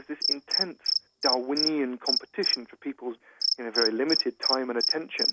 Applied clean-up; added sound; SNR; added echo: none; Cricket; -2 dB; none.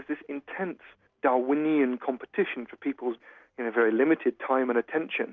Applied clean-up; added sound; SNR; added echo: none; none; none; none.